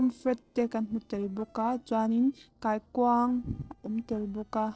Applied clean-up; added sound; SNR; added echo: neural separator model SepFormer DNS4.